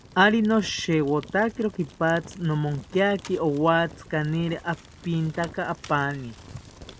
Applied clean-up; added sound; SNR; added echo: none; Fire; 20 dB; none.